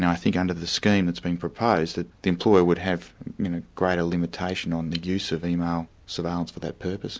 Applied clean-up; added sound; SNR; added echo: none; none; none; none.